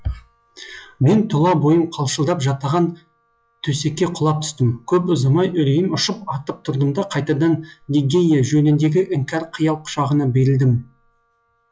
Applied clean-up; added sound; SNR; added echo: classical method log-MMSE.